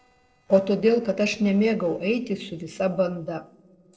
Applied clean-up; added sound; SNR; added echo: neural separator model SepFormer DNS4.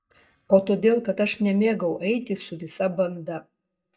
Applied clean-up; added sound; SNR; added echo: neural mask model DeepFilterNet 3.